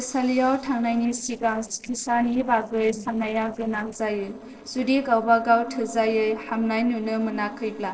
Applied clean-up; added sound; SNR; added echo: neural separator model SepFormer DNS4.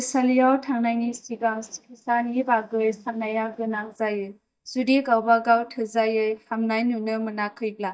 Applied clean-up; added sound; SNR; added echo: neural mask model DeepFilterNet 3.